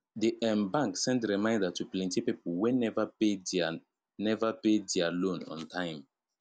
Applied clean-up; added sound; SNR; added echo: none; none; none; none.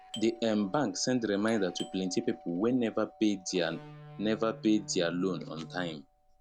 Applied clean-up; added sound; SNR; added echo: none; Doorbell + Electric guitar; 18 dB; none.